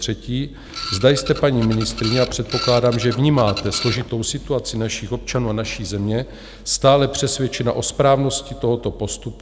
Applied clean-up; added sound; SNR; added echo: none; Printer; 9 dB; none.